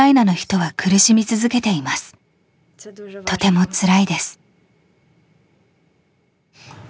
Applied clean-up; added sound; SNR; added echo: none; none; none; none.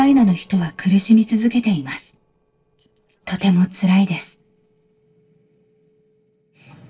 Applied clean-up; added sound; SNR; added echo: neural separator model SepFormer DNS4.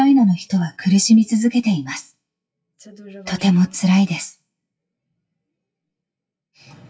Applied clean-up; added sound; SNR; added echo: classical method WPE with log-MMSE.